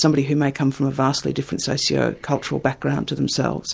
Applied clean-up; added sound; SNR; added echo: none; none; none; none.